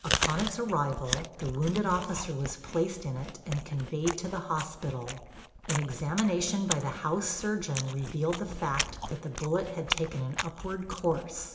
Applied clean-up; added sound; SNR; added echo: none; Chewing, mastication; 6 dB; reverberation time 0.8 s.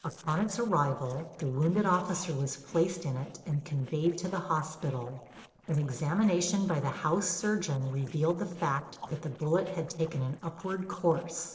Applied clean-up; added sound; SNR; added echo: neural separator model SepFormer DNS4.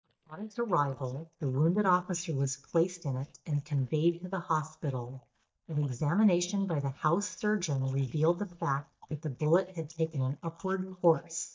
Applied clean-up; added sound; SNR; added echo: neural mask model DeepFilterNet 3.